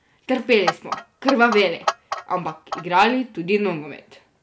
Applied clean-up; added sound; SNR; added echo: none; Clock; 6 dB; none.